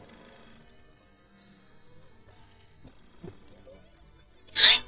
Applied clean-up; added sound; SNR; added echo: neural mask model DeepFilterNet 3.